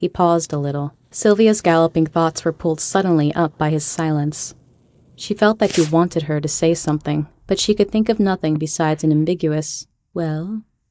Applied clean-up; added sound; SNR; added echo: neural mask model DeepFilterNet 3.